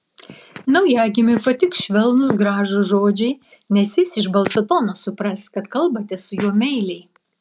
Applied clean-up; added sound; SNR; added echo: none; none; none; none.